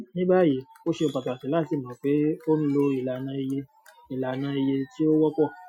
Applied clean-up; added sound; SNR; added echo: classical method Wiener filter.